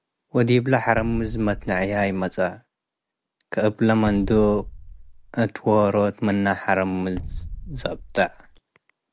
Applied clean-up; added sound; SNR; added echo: none; Bass drum; 12 dB; none.